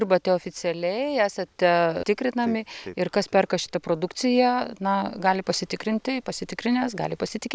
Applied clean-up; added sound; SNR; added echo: none; none; none; none.